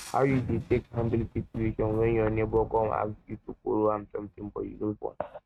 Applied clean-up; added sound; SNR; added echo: neural mask model RNNoise.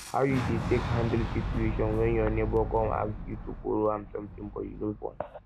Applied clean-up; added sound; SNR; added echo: none; Boom; 5 dB; none.